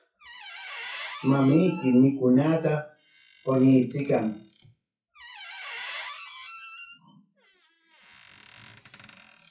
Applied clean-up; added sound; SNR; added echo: classical method WPE with log-MMSE.